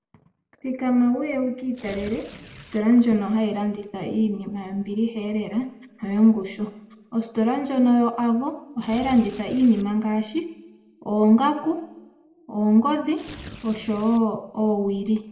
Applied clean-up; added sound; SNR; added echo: none; Tearing; 17 dB; reverberation time 0.9 s.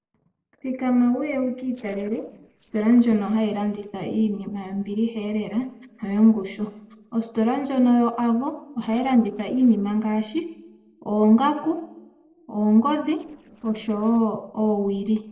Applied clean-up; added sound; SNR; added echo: neural separator model SepFormer DNS4.